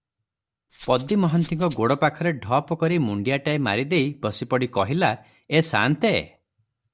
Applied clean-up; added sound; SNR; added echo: none; Rattle (instrument); 9 dB; none.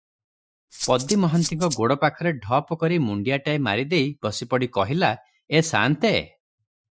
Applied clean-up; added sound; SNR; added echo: classical method Wiener filter.